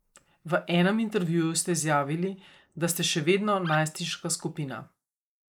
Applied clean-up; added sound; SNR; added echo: neural mask model Resemble Enhance denoiser.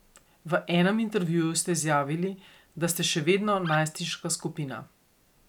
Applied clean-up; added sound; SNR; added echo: none; Animal; 15 dB; none.